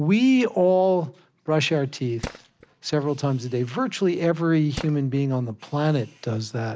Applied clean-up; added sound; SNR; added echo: none; Tools; 19 dB; none.